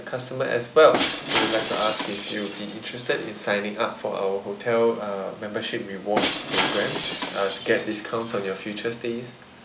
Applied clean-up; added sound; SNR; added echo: none; Shatter; 3 dB; none.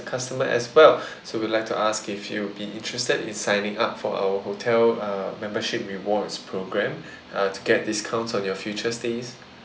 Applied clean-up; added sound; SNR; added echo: none; none; none; none.